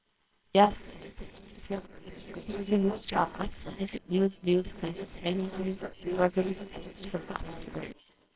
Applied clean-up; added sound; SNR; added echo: neural separator model SepFormer WHAMR!.